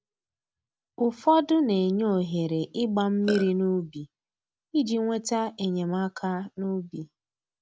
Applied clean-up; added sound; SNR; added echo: none; Burping, eructation; 8 dB; none.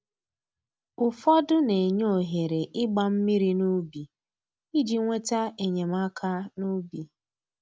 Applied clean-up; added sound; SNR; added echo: none; none; none; none.